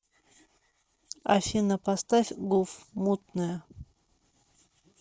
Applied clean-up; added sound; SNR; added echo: neural mask model Resemble Enhance denoiser.